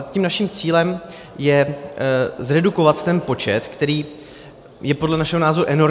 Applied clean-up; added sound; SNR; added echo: none; none; none; none.